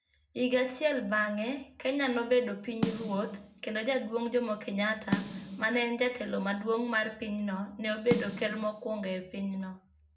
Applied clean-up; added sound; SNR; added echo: none; Snare drum; 8 dB; reverberation time 0.3 s.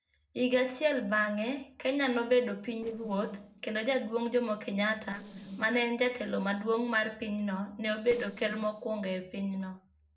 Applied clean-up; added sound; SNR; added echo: neural separator model SepFormer DNS4.